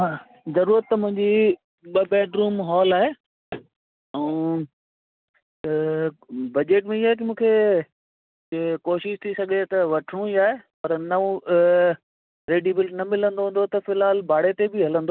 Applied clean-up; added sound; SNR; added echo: none; none; none; none.